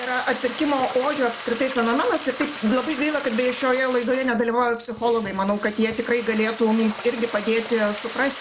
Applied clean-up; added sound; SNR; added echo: none; Frying (food); 12 dB; none.